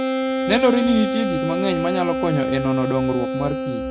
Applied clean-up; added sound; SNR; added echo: none; Wind instrument, woodwind instrument; 1 dB; none.